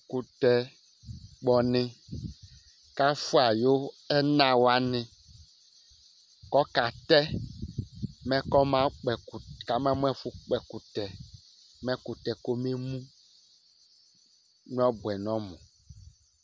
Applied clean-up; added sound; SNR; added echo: none; none; none; none.